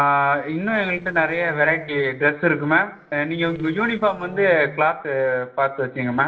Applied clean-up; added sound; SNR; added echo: neural separator model SepFormer DNS4.